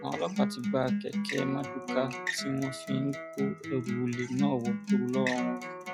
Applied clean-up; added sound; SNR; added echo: classical method log-MMSE.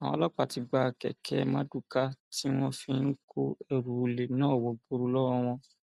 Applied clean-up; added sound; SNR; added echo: none; none; none; none.